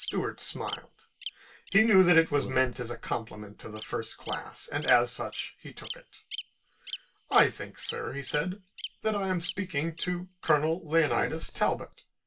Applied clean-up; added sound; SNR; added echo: none; Bird vocalization, bird call, bird song; 13 dB; reverberation time 0.2 s.